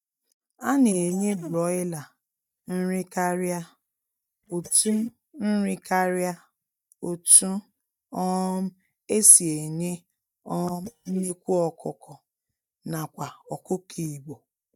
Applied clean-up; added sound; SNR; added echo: neural mask model DeepFilterNet 3.